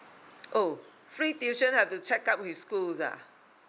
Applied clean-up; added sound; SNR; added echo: none; none; none; none.